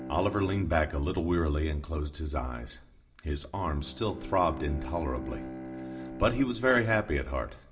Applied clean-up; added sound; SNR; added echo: none; Bowed string instrument; 13 dB; reverberation time 0.5 s.